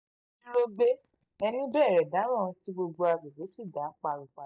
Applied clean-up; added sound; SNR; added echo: neural mask model DeepFilterNet 3.